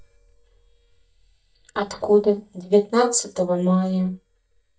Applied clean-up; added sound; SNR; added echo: neural mask model DeepFilterNet 3.